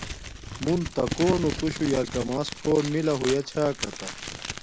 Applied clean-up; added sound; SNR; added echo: none; Crumpling, crinkling; 8 dB; none.